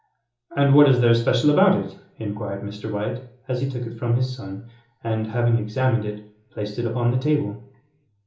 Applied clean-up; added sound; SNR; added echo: none; none; none; reverberation time 1.2 s.